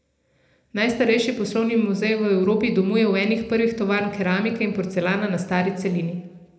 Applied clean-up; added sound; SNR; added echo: none; none; none; reverberation time 0.8 s.